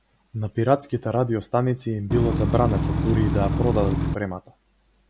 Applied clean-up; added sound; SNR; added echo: none; Engine / Truck / Car; -2 dB; none.